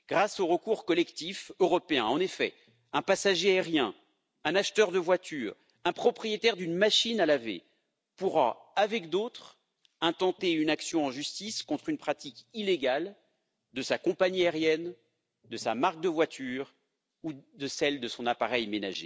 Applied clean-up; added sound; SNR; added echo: none; none; none; none.